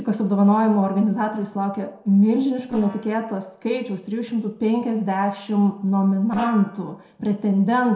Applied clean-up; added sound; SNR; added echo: neural separator model SepFormer DNS4.